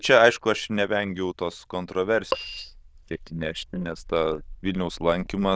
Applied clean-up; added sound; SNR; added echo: neural diffusion model UNIVERSE++.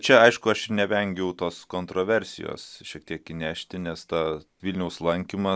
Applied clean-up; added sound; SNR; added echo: none; none; none; none.